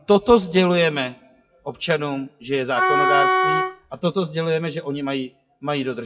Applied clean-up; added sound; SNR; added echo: classical method WPE with log-MMSE.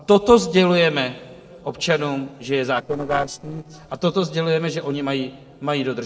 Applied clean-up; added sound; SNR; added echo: neural separator model SepFormer DNS4.